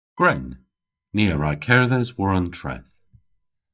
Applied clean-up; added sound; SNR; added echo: neural mask model DeepFilterNet 3.